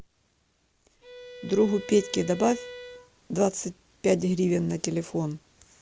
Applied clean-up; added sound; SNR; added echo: none; Bowed string instrument; 15 dB; none.